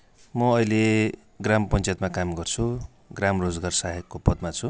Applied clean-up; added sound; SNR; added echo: none; none; none; none.